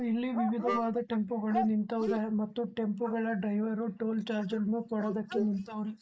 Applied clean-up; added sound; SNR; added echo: neural mask model Resemble Enhance denoiser.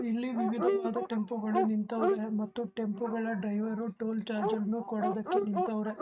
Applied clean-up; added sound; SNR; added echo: neural mask model RNNoise.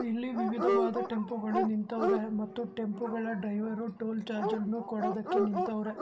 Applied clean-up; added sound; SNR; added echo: none; Dog; 1 dB; none.